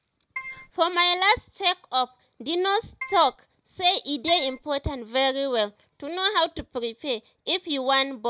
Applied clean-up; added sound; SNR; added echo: none; Keyboard (musical); 11 dB; none.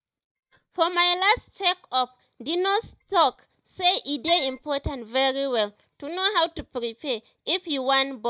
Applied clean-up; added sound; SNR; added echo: neural mask model DeepFilterNet 3.